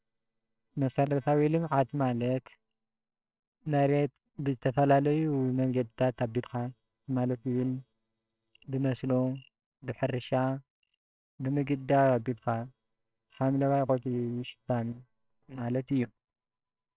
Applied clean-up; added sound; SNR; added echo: neural separator model SepFormer WHAMR!.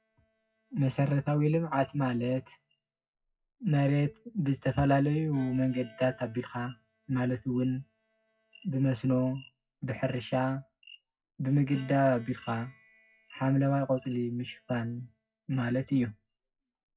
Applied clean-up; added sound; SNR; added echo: classical method WPE with log-MMSE.